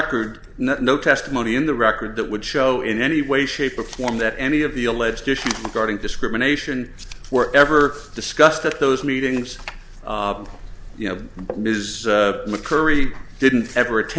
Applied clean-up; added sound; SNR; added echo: none; none; none; none.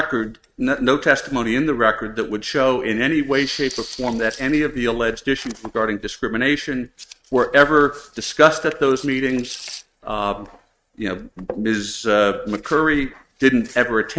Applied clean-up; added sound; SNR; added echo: neural mask model RNNoise.